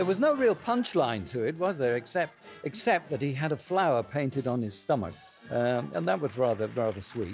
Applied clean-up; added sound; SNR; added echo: none; none; none; none.